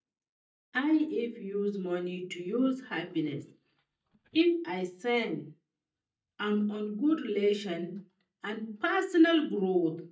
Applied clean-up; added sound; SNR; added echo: neural mask model DeepFilterNet 3.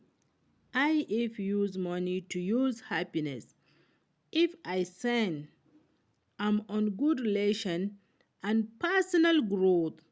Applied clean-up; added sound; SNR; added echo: none; none; none; none.